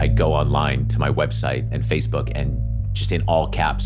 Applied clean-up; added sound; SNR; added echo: none; none; none; none.